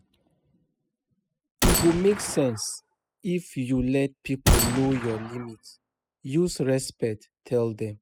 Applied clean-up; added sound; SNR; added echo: classical method spectral subtraction.